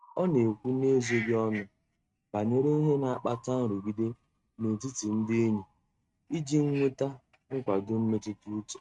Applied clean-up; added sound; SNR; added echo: neural mask model RNNoise.